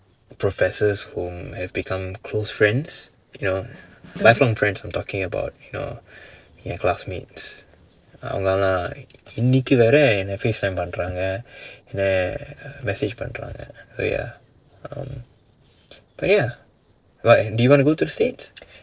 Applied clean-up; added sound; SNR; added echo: neural separator model SepFormer DNS4.